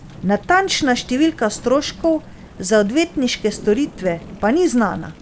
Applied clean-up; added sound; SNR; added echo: none; Thunder / Rain; 19 dB; none.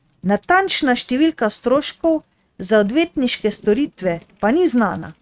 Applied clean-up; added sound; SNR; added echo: neural mask model RNNoise.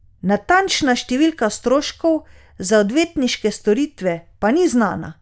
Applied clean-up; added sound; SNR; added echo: none; none; none; none.